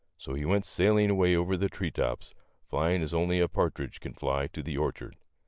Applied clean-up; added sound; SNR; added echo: none; none; none; none.